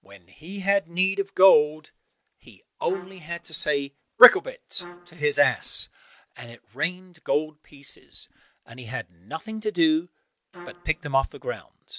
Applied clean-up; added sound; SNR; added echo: none; Trumpet; 20 dB; none.